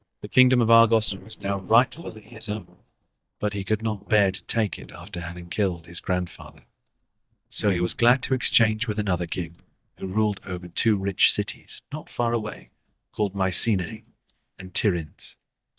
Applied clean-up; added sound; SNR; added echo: neural mask model DeepFilterNet 3.